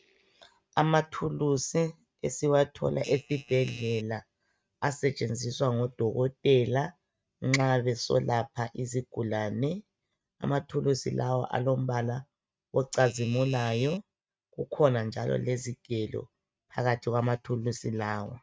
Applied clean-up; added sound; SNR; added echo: neural mask model RNNoise.